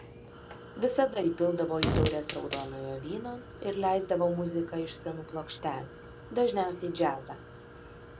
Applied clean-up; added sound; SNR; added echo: none; Fire; 5 dB; none.